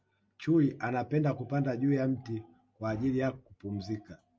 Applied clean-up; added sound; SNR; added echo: none; none; none; none.